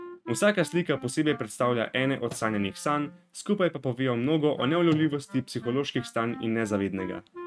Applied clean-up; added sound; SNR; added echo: neural mask model RNNoise.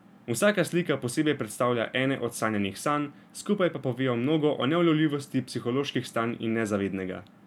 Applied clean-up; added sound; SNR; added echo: none; none; none; none.